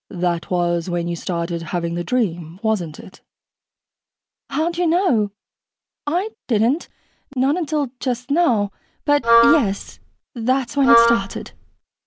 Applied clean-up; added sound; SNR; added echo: none; Wind instrument, woodwind instrument; -3 dB; none.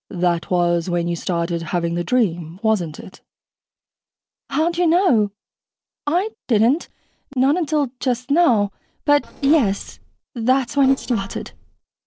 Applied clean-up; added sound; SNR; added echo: neural separator model SepFormer DNS4.